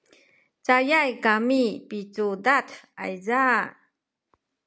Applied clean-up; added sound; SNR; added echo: none; none; none; none.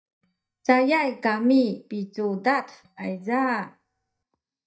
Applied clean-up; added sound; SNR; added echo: neural mask model DeepFilterNet 3.